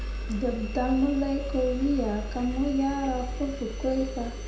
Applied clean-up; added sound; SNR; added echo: none; Engine; 6 dB; reverberation time 0.6 s.